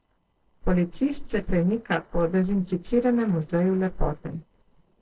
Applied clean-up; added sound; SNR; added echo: neural separator model SepFormer DNS4.